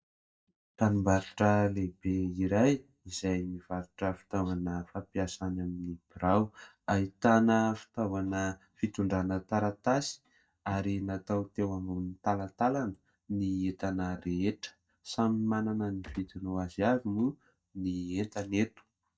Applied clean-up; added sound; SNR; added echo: neural mask model DeepFilterNet 3.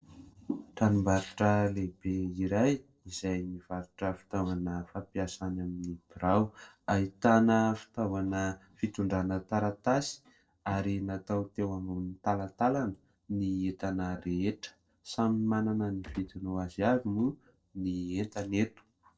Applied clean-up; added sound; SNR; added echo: neural separator model SepFormer DNS4.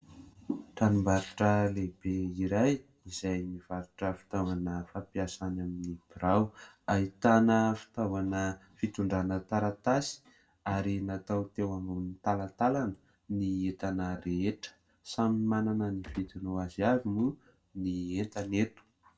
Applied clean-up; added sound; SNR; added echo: none; Gunshot, gunfire; 15 dB; reverberation time 0.2 s.